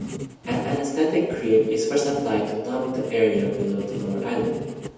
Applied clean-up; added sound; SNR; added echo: none; Writing; 11 dB; reverberation time 1.1 s.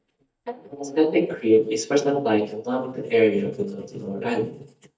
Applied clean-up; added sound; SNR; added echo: neural mask model DeepFilterNet 3.